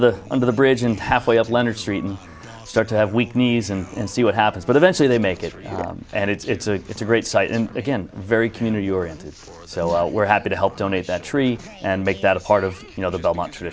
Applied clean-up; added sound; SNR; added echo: none; none; none; none.